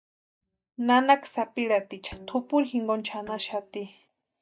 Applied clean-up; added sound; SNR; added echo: neural mask model DeepFilterNet 3.